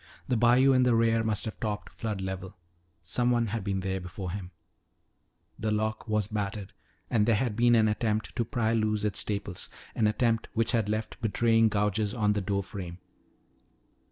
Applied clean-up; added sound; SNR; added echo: none; none; none; none.